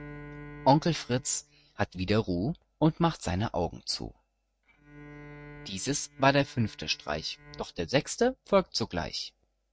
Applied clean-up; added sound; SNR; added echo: neural mask model RNNoise.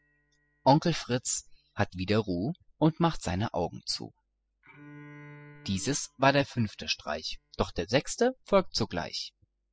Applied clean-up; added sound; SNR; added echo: classical method spectral subtraction.